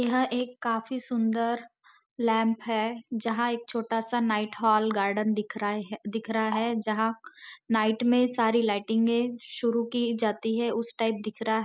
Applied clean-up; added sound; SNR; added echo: none; none; none; none.